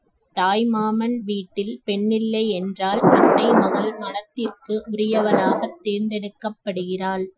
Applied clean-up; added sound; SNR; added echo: classical method Wiener filter.